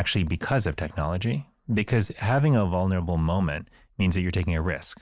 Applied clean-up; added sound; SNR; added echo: none; none; none; none.